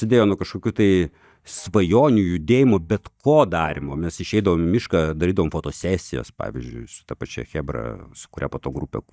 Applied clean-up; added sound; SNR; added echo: neural mask model DeepFilterNet 3.